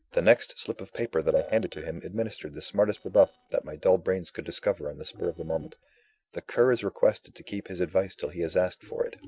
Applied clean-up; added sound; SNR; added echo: neural separator model SepFormer DNS4.